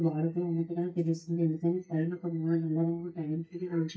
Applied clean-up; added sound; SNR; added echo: neural mask model DeepFilterNet 3.